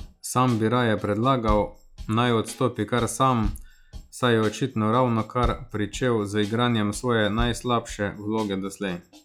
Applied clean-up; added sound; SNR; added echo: classical method log-MMSE.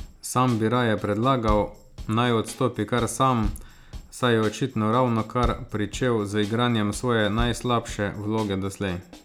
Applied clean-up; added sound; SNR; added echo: none; Bass drum / Snare drum / Drum kit; 13 dB; none.